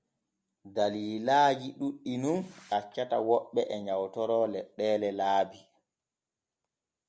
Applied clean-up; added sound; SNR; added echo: none; none; none; none.